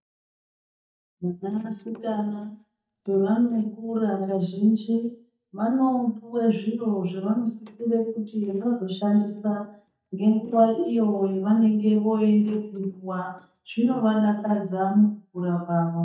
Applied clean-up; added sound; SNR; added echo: neural mask model DeepFilterNet 3.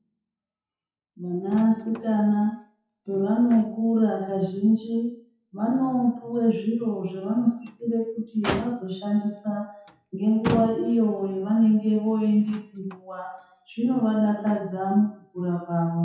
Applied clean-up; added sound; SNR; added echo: classical method WPE with log-MMSE.